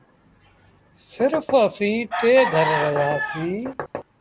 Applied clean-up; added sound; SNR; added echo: none; Knock + Chicken, rooster; 6 dB; none.